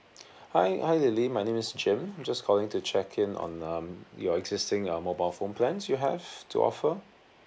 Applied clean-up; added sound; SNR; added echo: none; none; none; none.